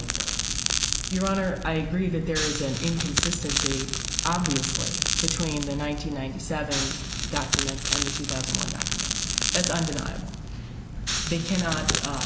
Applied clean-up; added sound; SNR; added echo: none; Crackle; 1 dB; none.